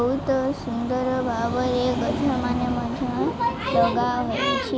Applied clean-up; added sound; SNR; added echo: none; none; none; none.